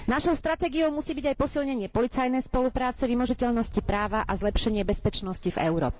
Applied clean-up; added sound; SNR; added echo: none; Wind; 15 dB; none.